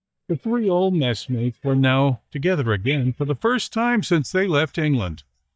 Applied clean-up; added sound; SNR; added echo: neural mask model DeepFilterNet 3.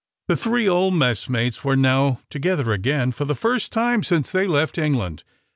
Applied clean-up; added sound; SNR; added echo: none; none; none; none.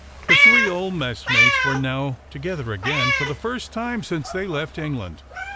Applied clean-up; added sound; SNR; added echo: none; Meow; -4 dB; none.